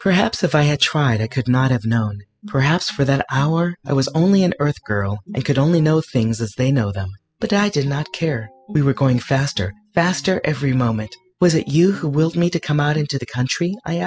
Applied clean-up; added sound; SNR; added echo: classical method spectral subtraction.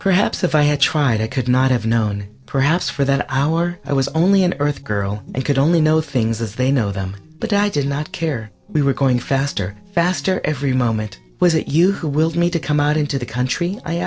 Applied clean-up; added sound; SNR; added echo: neural separator model SepFormer DNS4.